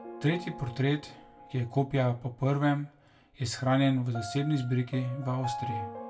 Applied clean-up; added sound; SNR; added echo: none; Piano; 13 dB; reverberation time 0.2 s.